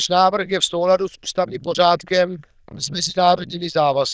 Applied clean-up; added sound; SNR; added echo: neural diffusion model UNIVERSE++.